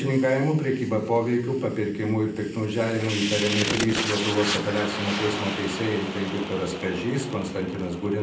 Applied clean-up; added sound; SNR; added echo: none; Fire; 7 dB; reverberation time 0.6 s.